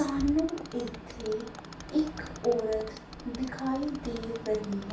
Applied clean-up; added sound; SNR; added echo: none; Mechanisms; 18 dB; reverberation time 0.3 s.